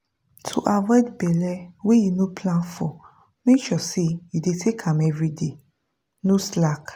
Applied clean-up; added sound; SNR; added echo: none; none; none; none.